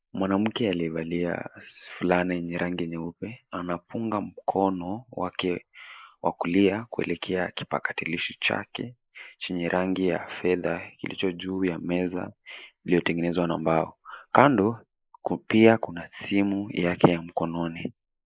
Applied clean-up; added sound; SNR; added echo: neural mask model Resemble Enhance denoiser.